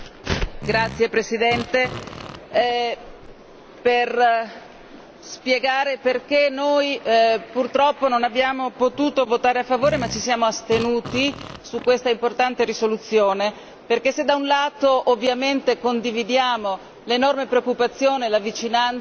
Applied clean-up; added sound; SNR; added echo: none; Fart; 14 dB; none.